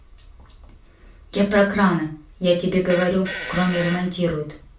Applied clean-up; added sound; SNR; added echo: none; Fart; 11 dB; reverberation time 0.3 s.